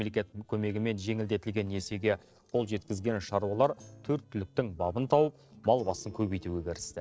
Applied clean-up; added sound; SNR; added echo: neural separator model SepFormer DNS4.